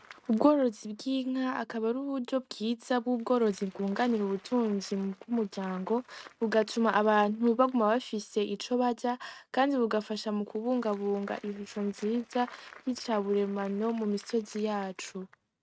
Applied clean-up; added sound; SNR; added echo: neural mask model RNNoise.